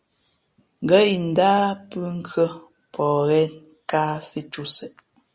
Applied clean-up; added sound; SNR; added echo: none; none; none; none.